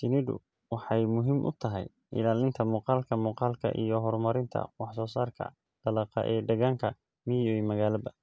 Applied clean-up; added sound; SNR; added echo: none; none; none; none.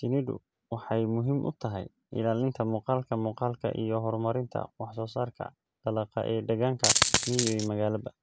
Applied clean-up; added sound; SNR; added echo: none; Coin (dropping); -4 dB; none.